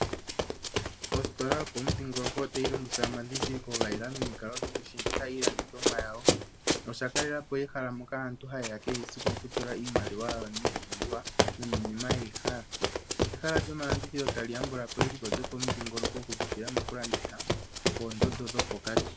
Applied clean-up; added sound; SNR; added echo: none; Run; -4 dB; none.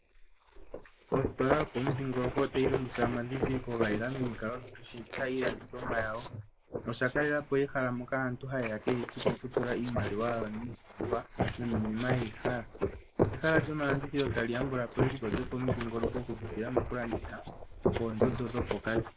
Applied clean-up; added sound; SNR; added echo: neural mask model Resemble Enhance denoiser.